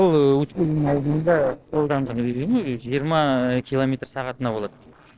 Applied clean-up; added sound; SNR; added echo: neural separator model SepFormer DNS4.